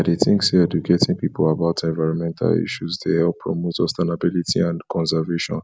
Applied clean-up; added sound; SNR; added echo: none; none; none; none.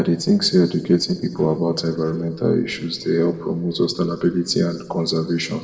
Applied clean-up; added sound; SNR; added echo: neural separator model SepFormer DNS4.